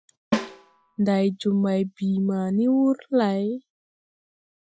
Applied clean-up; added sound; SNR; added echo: classical method Wiener filter.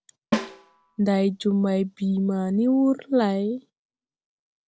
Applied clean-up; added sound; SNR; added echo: none; Snare drum; 8 dB; none.